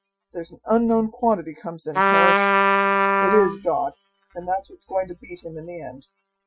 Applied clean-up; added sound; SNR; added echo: classical method Wiener filter.